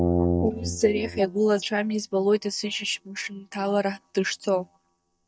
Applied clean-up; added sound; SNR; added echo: neural mask model DeepFilterNet 3.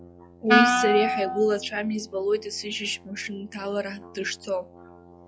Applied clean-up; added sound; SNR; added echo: classical method log-MMSE.